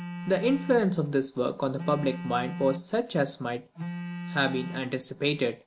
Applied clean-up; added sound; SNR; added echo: none; Telephone; 11 dB; none.